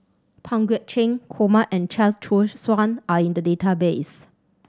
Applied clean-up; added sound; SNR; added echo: none; none; none; none.